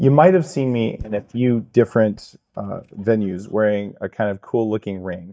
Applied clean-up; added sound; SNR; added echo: neural mask model DeepFilterNet 3.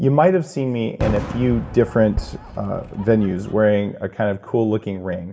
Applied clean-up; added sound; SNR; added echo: none; Fireworks; 12 dB; reverberation time 2.0 s.